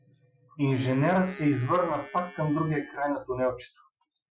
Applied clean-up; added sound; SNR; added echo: classical method Wiener filter.